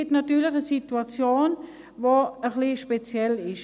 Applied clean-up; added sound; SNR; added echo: none; none; none; none.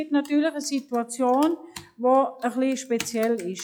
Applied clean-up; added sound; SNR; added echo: classical method log-MMSE.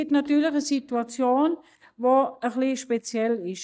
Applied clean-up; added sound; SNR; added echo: neural mask model DeepFilterNet 3.